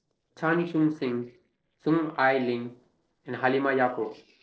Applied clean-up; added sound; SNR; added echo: neural separator model SepFormer DNS4.